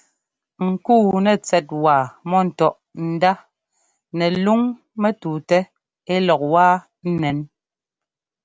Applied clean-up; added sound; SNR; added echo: none; none; none; none.